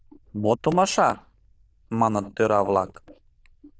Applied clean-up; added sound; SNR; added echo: neural diffusion model UNIVERSE++.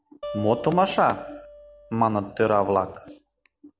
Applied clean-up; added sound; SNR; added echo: none; Acoustic guitar; 15 dB; none.